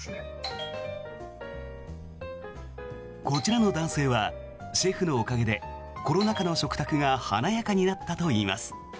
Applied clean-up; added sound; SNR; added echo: none; Bell; 14 dB; none.